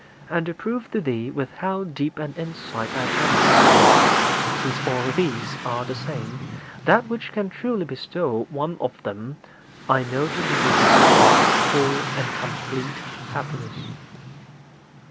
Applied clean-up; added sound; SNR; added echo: none; Car; -4 dB; none.